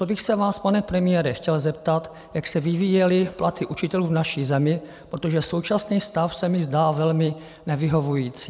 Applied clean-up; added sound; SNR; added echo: none; none; none; none.